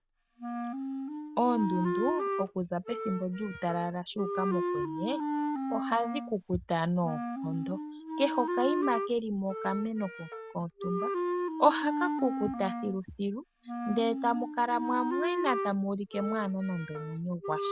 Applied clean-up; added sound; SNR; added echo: none; Wind instrument, woodwind instrument; 3 dB; none.